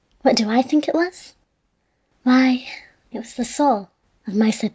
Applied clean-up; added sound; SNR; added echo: none; none; none; none.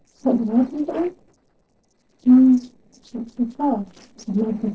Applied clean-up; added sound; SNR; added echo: neural separator model SepFormer DNS4.